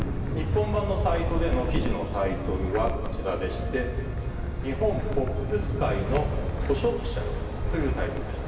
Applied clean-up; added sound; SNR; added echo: none; Wind; -1 dB; reverberation time 2.3 s.